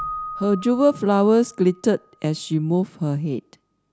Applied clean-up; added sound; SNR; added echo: none; Keyboard (musical); 16 dB; none.